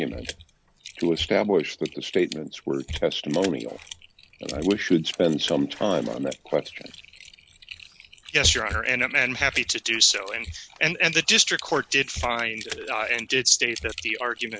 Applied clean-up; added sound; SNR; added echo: none; Typing; 14 dB; none.